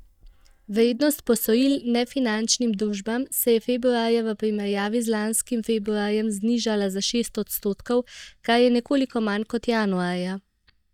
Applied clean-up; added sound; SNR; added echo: neural mask model DeepFilterNet 3.